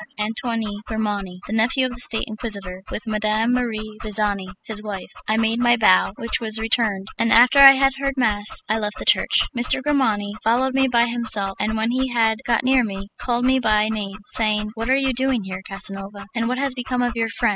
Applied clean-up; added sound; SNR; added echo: classical method spectral subtraction.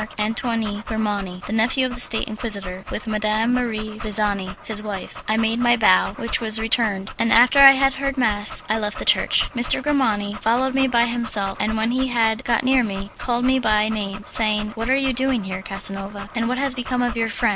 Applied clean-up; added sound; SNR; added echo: none; Dog; 13 dB; none.